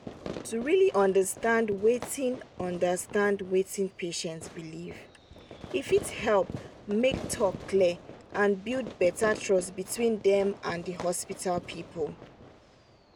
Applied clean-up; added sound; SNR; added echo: none; Fireworks; 15 dB; none.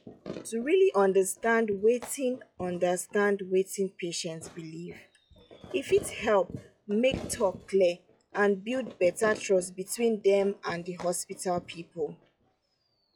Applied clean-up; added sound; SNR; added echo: classical method log-MMSE.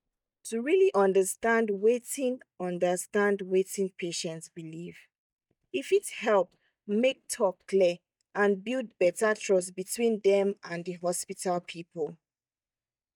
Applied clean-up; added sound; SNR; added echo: neural mask model DeepFilterNet 3.